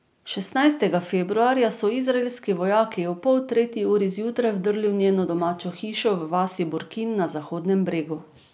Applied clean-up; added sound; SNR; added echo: none; none; none; none.